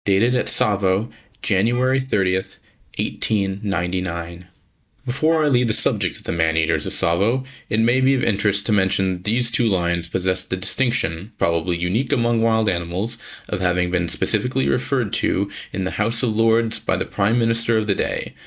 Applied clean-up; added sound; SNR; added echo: neural mask model DeepFilterNet 3.